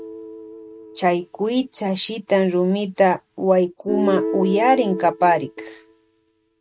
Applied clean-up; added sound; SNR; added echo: neural mask model RNNoise.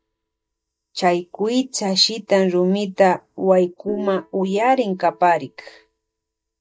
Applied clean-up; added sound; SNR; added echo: neural mask model DeepFilterNet 3.